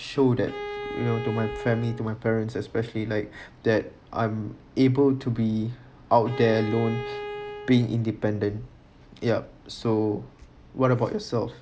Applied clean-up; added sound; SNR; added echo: none; Bowed string instrument; 11 dB; none.